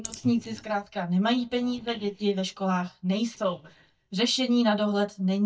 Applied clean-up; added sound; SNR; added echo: neural mask model DeepFilterNet 3.